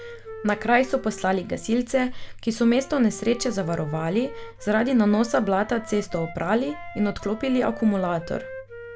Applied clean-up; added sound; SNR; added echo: none; Wind instrument, woodwind instrument; 17 dB; none.